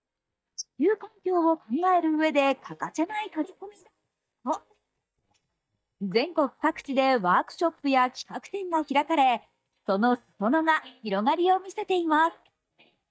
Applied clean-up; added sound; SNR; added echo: neural mask model DeepFilterNet 3.